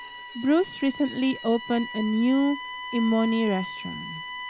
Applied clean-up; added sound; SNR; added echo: none; Bowed string instrument; 11 dB; none.